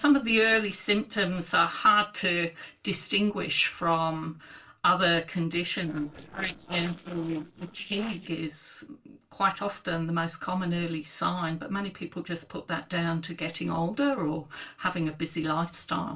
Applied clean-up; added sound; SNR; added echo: neural separator model SepFormer DNS4.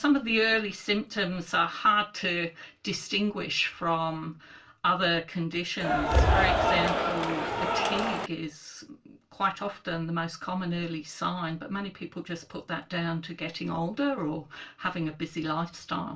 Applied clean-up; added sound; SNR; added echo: none; Cheering; -5 dB; reverberation time 0.2 s.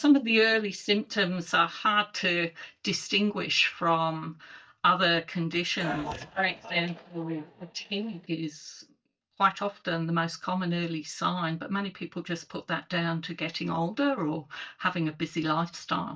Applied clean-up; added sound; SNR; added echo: neural mask model DeepFilterNet 3.